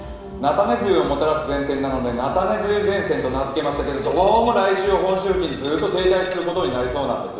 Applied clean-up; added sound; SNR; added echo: none; Glass; 20 dB; reverberation time 1.0 s.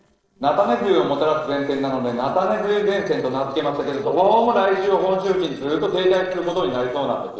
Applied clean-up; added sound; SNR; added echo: neural separator model SepFormer DNS4.